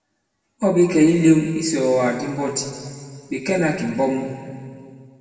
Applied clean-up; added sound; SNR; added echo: none; none; none; reverberation time 2.1 s.